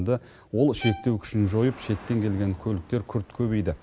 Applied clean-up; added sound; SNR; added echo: none; Bowed string instrument; 17 dB; none.